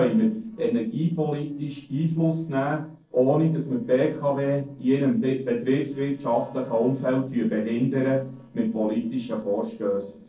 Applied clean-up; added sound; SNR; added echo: neural separator model SepFormer DNS4.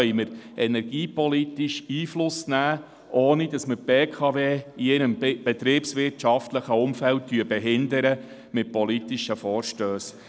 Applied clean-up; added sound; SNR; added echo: none; none; none; none.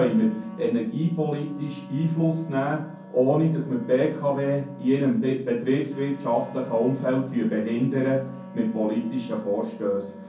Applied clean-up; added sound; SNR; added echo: none; Wind instrument, woodwind instrument; 17 dB; reverberation time 0.6 s.